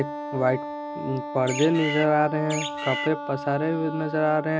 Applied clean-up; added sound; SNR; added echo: none; Wind instrument, woodwind instrument + Bird; 8 dB; none.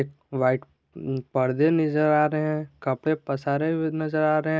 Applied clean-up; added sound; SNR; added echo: none; none; none; none.